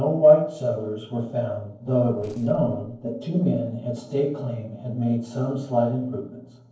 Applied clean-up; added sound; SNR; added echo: neural separator model SepFormer DNS4.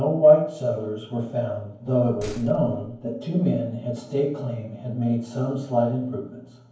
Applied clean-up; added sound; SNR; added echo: none; Slam; 17 dB; reverberation time 0.9 s.